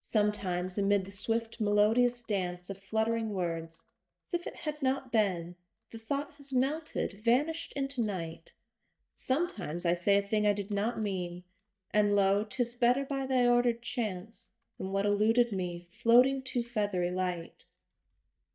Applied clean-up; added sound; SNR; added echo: neural mask model DeepFilterNet 3.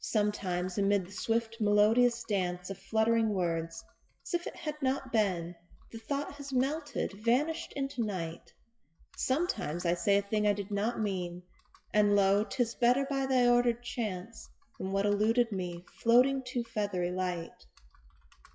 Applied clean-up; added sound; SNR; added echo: classical method WPE with log-MMSE.